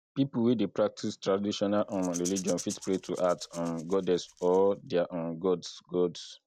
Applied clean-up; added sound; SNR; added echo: none; Rattle / Rattle (instrument); 16 dB; none.